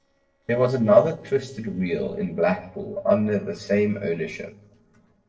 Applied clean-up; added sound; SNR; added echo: neural separator model SepFormer DNS4.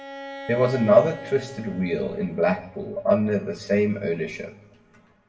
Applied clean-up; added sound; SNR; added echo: none; Bowed string instrument; 18 dB; reverberation time 1.2 s.